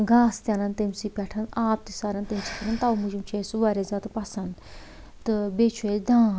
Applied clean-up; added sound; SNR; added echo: none; Breathing; 17 dB; none.